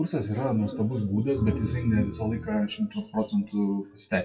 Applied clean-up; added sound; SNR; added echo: classical method WPE with log-MMSE.